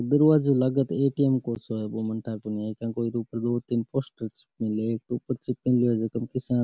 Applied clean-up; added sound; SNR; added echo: none; none; none; none.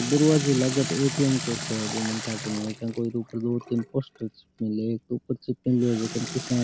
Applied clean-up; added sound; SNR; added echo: none; Sink (filling or washing) / Water tap, faucet; 9 dB; none.